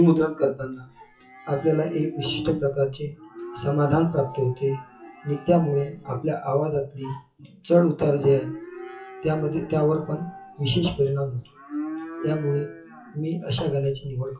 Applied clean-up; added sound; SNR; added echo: classical method WPE with log-MMSE.